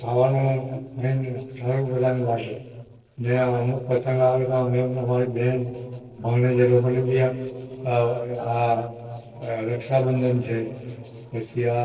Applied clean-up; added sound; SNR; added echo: neural separator model SepFormer DNS4.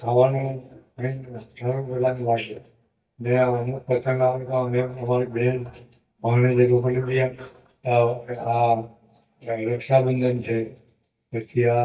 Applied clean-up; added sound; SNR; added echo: neural mask model DeepFilterNet 3.